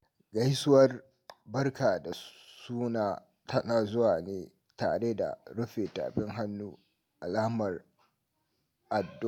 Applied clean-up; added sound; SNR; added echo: none; none; none; none.